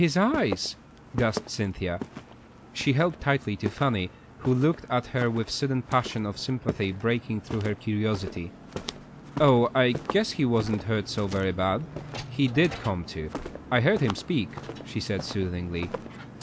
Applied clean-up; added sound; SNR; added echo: none; Walk, footsteps; 12 dB; none.